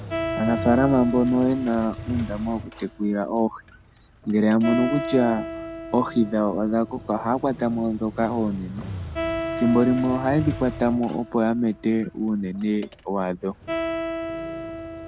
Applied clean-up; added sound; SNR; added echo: none; Motorcycle + Acoustic guitar; 9 dB; none.